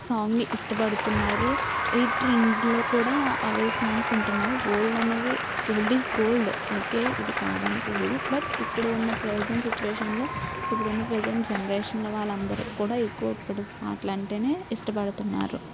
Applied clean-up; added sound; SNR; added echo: none; Applause; 3 dB; none.